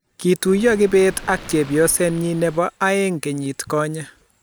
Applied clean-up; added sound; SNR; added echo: none; Waves, surf; 18 dB; none.